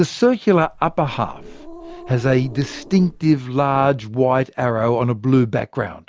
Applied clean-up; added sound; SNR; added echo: none; Growling; 18 dB; none.